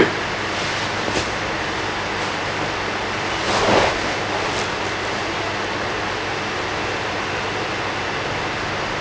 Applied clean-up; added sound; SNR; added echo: none; none; none; none.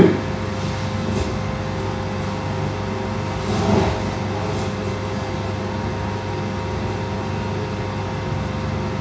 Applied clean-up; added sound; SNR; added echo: none; Wind instrument, woodwind instrument; 11 dB; reverberation time 0.6 s.